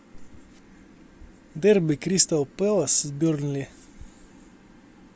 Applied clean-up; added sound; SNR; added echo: none; none; none; none.